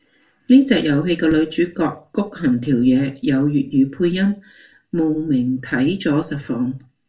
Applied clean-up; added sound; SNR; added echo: none; none; none; reverberation time 0.2 s.